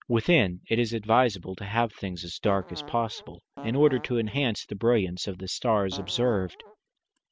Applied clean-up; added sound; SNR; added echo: none; Fart; 17 dB; none.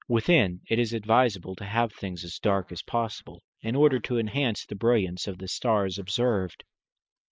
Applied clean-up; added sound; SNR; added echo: neural mask model Resemble Enhance denoiser.